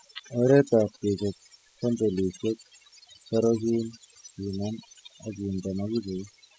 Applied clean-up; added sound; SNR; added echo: classical method spectral subtraction.